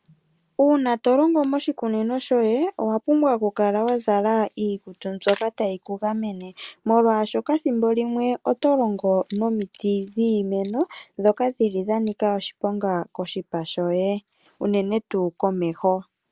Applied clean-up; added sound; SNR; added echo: none; none; none; none.